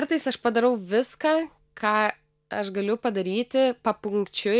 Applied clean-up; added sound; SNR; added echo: none; none; none; none.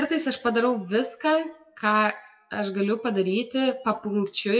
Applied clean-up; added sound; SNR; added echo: classical method WPE with log-MMSE.